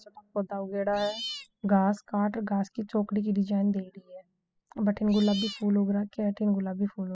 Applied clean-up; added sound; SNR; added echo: classical method spectral subtraction.